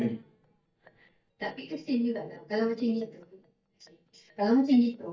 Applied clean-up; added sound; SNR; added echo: neural mask model DeepFilterNet 3.